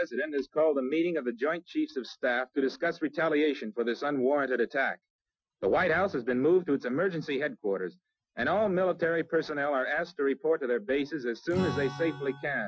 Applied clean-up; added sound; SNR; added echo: classical method Wiener filter.